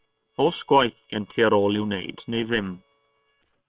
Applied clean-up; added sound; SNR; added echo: neural separator model SepFormer WHAM!.